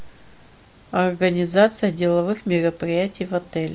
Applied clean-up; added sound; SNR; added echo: none; none; none; none.